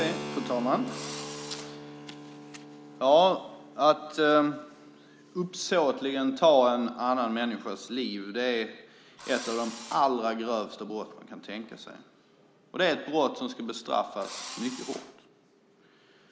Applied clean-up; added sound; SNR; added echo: none; Keyboard (musical) + Engine / Drill; 16 dB; none.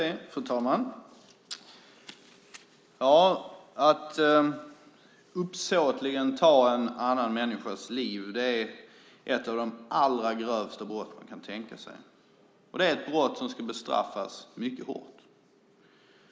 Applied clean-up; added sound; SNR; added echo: none; none; none; none.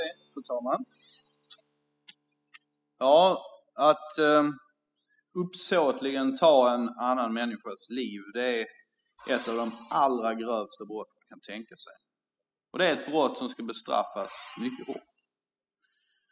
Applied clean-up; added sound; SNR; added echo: classical method spectral subtraction.